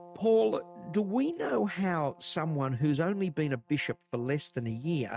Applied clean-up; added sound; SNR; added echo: neural mask model RNNoise.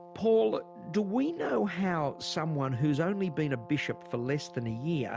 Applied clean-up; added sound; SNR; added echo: none; Brass instrument; 18 dB; none.